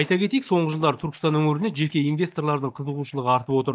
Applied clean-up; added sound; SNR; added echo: neural mask model DeepFilterNet 3.